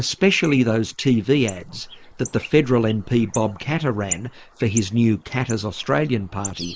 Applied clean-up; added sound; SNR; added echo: neural mask model Resemble Enhance denoiser.